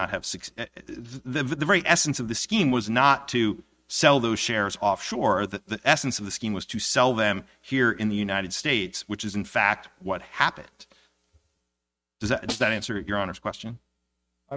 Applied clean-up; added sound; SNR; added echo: neural mask model RNNoise.